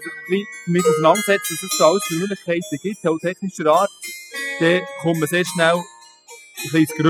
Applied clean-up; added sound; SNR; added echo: classical method spectral subtraction.